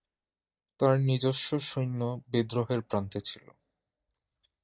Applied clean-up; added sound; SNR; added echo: neural mask model DeepFilterNet 3.